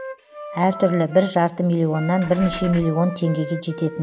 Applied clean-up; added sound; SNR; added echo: none; Wind instrument, woodwind instrument + Engine / Car; 13 dB; none.